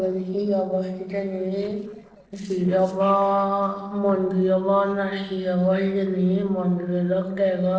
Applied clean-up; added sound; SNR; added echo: neural separator model SepFormer DNS4.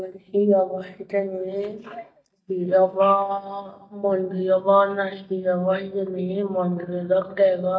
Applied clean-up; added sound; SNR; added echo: neural mask model DeepFilterNet 3.